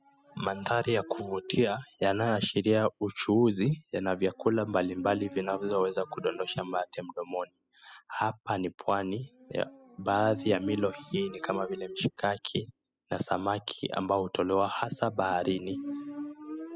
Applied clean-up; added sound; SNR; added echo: classical method spectral subtraction.